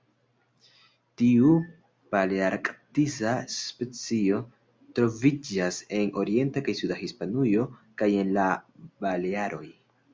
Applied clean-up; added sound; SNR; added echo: none; none; none; none.